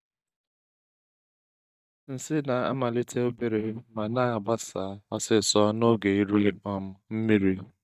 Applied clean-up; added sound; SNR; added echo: neural mask model DeepFilterNet 3.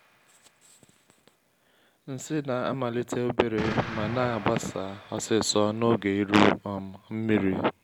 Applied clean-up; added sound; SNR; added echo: none; Explosion; 14 dB; none.